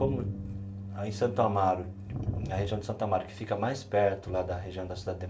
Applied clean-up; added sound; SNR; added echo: none; Bass guitar; 11 dB; reverberation time 0.2 s.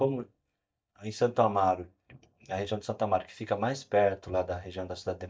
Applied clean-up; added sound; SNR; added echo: neural mask model DeepFilterNet 3.